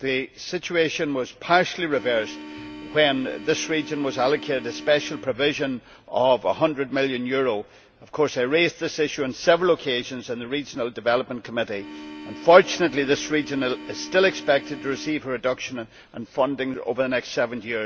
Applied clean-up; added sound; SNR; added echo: none; Organ; 14 dB; none.